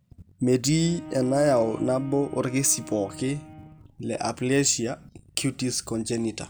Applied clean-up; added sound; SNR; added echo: none; Bowed string instrument; 16 dB; none.